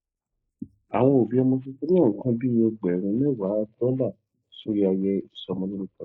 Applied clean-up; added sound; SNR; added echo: neural mask model Resemble Enhance denoiser.